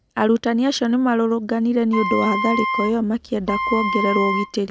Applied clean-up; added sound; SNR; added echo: none; Wind instrument, woodwind instrument; 4 dB; none.